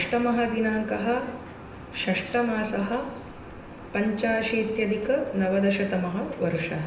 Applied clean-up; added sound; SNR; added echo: none; Bird; 18 dB; reverberation time 0.9 s.